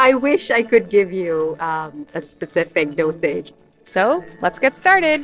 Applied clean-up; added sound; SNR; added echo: neural separator model SepFormer DNS4.